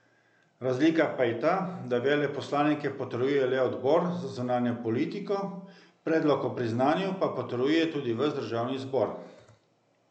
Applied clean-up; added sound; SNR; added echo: none; none; none; none.